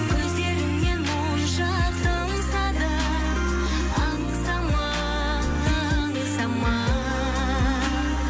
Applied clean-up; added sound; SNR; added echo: none; none; none; none.